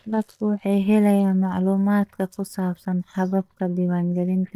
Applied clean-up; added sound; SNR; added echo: neural mask model DeepFilterNet 3.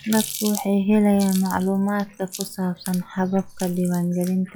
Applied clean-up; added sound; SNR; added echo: classical method log-MMSE.